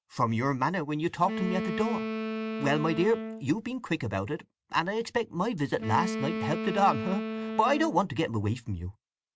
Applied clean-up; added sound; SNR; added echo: none; Wind instrument, woodwind instrument; 6 dB; none.